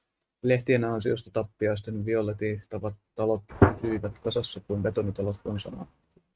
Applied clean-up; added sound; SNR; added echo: neural mask model RNNoise.